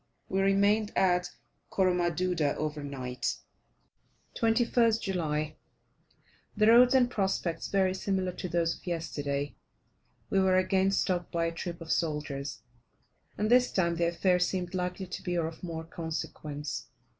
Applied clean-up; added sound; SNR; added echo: none; none; none; none.